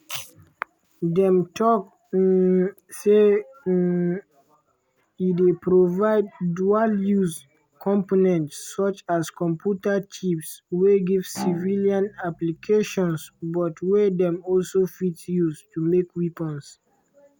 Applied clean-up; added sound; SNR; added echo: none; Bowed string instrument; 16 dB; none.